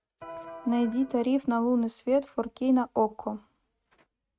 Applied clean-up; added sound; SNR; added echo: neural mask model RNNoise.